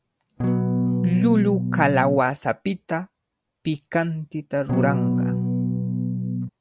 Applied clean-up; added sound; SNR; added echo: none; Electric guitar / Strum; -2 dB; none.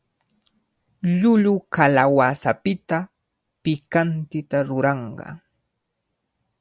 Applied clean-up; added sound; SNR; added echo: none; none; none; none.